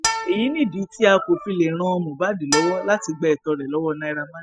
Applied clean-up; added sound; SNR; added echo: classical method spectral subtraction.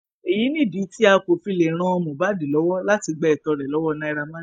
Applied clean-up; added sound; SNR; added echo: neural mask model Resemble Enhance denoiser.